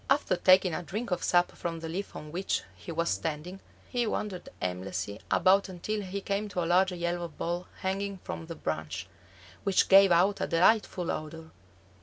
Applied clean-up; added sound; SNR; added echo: none; none; none; none.